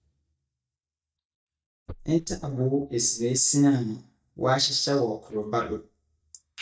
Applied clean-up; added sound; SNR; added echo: neural mask model DeepFilterNet 3.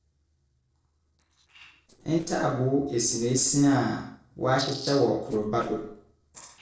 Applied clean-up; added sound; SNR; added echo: neural separator model SepFormer DNS4.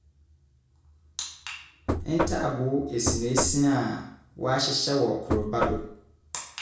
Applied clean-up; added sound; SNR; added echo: none; Knock; 3 dB; reverberation time 0.5 s.